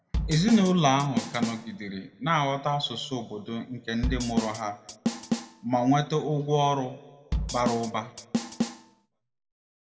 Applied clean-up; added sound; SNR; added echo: none; Drum / Drum kit; 5 dB; reverberation time 0.9 s.